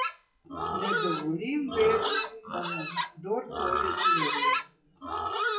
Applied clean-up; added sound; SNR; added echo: classical method WPE with log-MMSE.